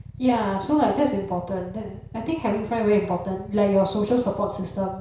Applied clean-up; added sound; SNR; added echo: none; Idling / Motorcycle; 17 dB; reverberation time 0.6 s.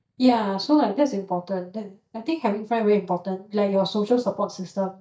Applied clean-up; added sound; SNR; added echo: neural mask model DeepFilterNet 3.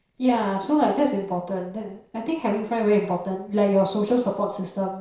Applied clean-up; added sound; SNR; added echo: neural separator model SepFormer DNS4.